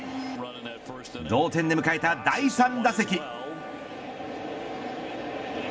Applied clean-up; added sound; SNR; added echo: none; Wind instrument, woodwind instrument; 16 dB; reverberation time 2.4 s.